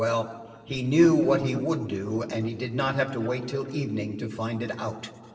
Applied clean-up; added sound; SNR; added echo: neural separator model SepFormer DNS4.